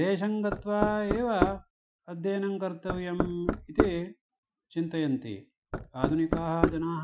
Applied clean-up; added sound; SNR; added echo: classical method Wiener filter.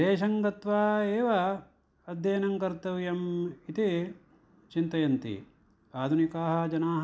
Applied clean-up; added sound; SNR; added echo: none; none; none; none.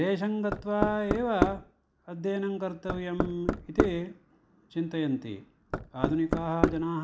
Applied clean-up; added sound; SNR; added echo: none; Knock; -1 dB; none.